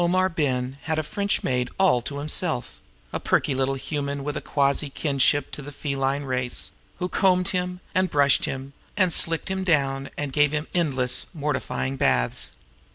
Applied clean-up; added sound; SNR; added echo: none; none; none; none.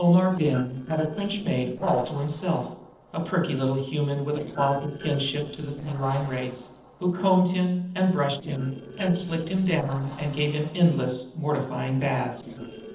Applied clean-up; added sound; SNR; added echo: neural separator model SepFormer DNS4.